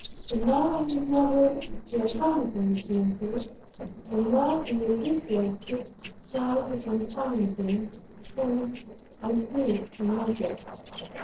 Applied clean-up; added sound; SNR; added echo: neural separator model SepFormer DNS4.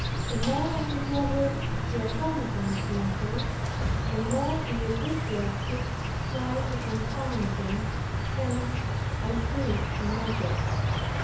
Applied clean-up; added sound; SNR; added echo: none; Insect; -4 dB; reverberation time 0.7 s.